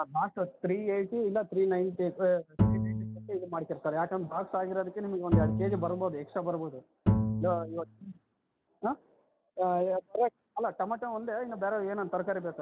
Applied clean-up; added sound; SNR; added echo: none; Bowed string instrument; -1 dB; none.